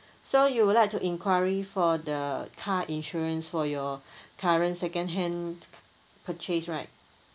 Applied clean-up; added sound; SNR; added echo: none; none; none; none.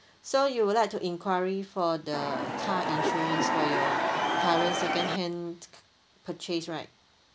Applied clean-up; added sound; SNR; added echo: none; Crowd / Cheering; -3 dB; none.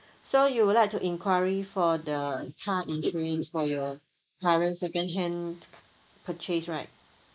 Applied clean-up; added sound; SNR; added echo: neural mask model Resemble Enhance denoiser.